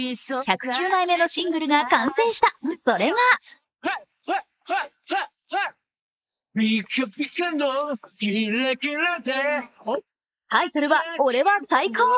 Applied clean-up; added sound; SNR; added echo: neural mask model Resemble Enhance denoiser.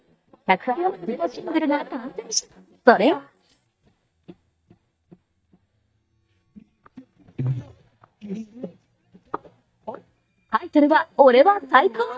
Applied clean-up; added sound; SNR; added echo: neural mask model DeepFilterNet 3.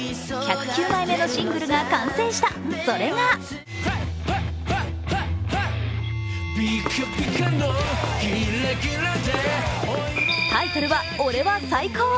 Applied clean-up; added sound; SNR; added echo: none; Walk, footsteps / Run; 11 dB; none.